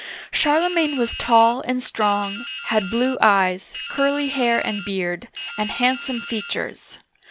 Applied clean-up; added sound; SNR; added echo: none; Drip; 11 dB; none.